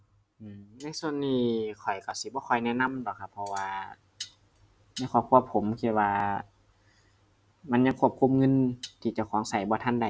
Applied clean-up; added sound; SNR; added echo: none; none; none; none.